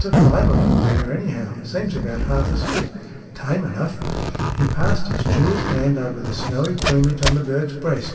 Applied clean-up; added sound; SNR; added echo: none; Zipper (clothing); 0 dB; reverberation time 2.6 s.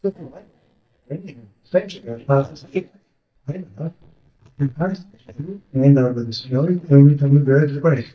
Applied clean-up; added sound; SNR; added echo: neural mask model DeepFilterNet 3.